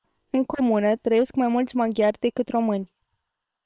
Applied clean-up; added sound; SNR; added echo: neural separator model SepFormer WHAM!.